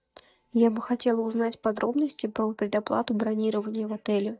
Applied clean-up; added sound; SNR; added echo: neural mask model DeepFilterNet 3.